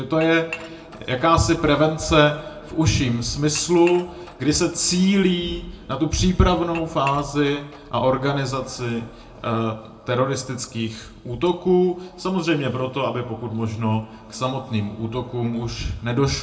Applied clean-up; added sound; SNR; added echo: none; Dishes, pots, and pans / Chink, clink; 19 dB; reverberation time 0.3 s.